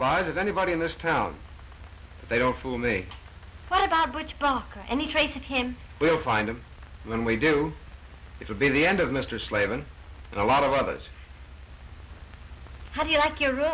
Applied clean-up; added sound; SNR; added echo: none; none; none; none.